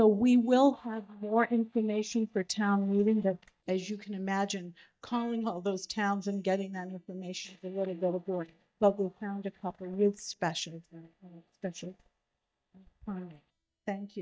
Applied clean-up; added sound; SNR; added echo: neural mask model DeepFilterNet 3.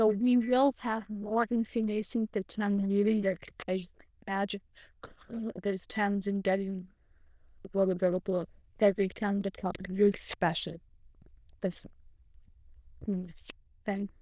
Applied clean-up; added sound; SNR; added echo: neural diffusion model UNIVERSE++.